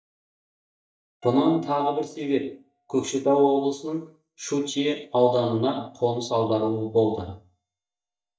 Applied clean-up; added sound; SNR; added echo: neural mask model DeepFilterNet 3.